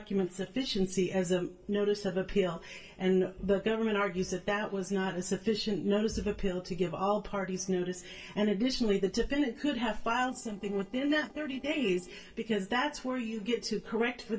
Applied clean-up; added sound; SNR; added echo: neural separator model SepFormer DNS4.